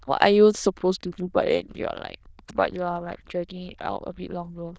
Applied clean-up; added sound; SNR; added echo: neural diffusion model UNIVERSE++.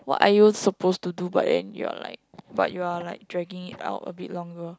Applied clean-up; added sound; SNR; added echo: none; none; none; none.